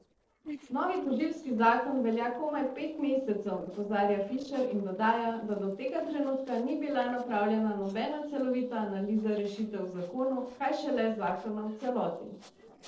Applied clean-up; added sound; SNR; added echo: neural separator model SepFormer DNS4.